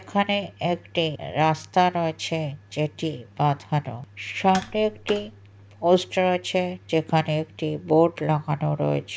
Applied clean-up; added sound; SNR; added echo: none; Tap; 17 dB; none.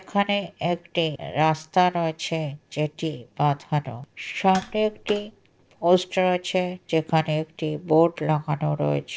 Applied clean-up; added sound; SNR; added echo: neural separator model SepFormer DNS4.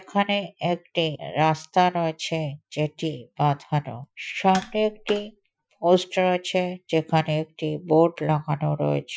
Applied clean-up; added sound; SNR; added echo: classical method Wiener filter.